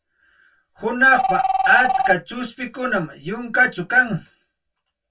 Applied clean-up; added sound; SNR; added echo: none; Telephone; 3 dB; reverberation time 0.1 s.